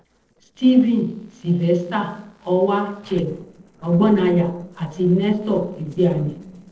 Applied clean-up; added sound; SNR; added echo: neural separator model SepFormer DNS4.